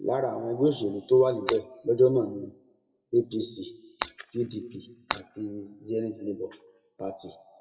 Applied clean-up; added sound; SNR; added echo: classical method WPE with log-MMSE.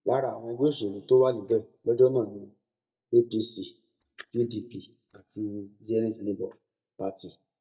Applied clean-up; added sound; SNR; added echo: neural mask model DeepFilterNet 3.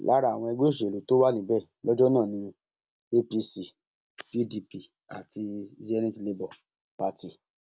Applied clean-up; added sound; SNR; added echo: none; none; none; none.